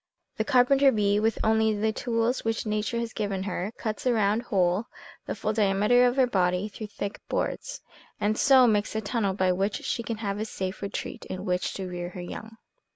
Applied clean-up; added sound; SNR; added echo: none; none; none; none.